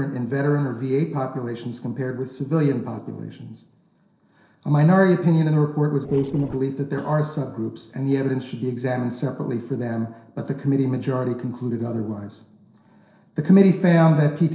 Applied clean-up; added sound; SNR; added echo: neural separator model SepFormer DNS4.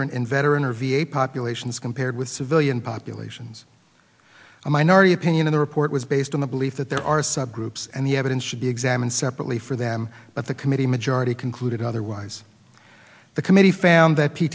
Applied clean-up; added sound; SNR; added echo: none; none; none; none.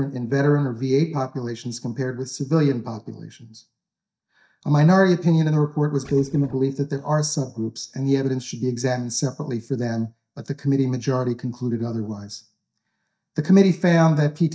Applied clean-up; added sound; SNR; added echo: neural mask model DeepFilterNet 3.